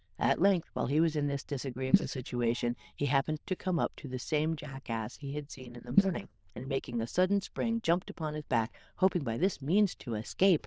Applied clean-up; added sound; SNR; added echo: neural diffusion model UNIVERSE++.